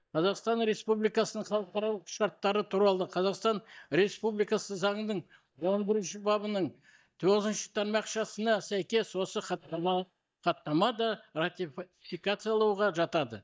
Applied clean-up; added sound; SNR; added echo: neural mask model DeepFilterNet 3.